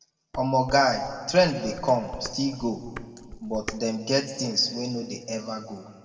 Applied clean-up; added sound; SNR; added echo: none; Dishes, pots, and pans; 16 dB; reverberation time 1.6 s.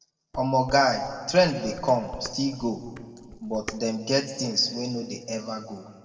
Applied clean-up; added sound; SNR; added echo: neural separator model SepFormer DNS4.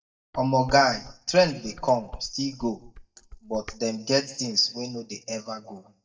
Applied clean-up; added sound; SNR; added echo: neural mask model DeepFilterNet 3.